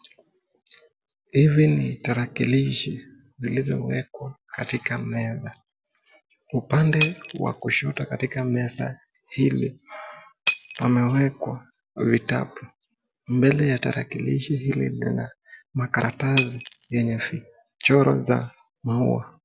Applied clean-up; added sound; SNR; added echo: none; Shatter; 11 dB; none.